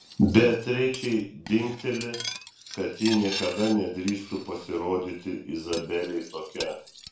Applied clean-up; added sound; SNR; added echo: none; Cutlery, silverware; 13 dB; reverberation time 0.3 s.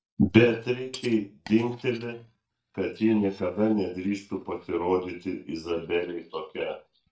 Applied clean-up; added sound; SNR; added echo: neural mask model DeepFilterNet 3.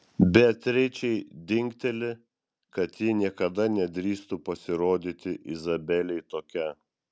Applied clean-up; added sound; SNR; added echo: none; none; none; none.